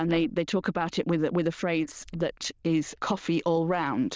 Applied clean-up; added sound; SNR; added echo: neural diffusion model UNIVERSE++.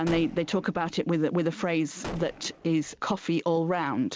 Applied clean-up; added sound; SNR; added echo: none; Gunshot, gunfire; 14 dB; none.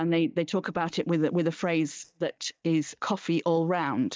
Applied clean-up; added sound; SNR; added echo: neural mask model DeepFilterNet 3.